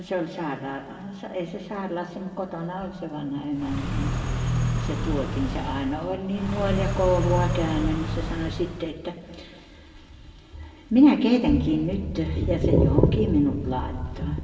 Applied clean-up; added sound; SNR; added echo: none; Car; 2 dB; reverberation time 1.5 s.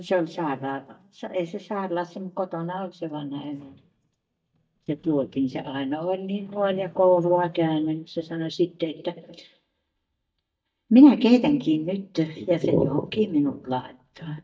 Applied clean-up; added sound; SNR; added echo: neural mask model DeepFilterNet 3.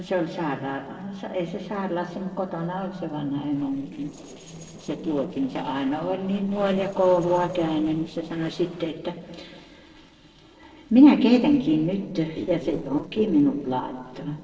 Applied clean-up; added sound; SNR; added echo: neural separator model SepFormer DNS4.